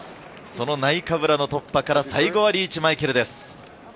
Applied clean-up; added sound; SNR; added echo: none; none; none; none.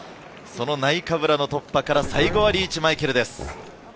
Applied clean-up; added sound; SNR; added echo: none; Growling; 9 dB; none.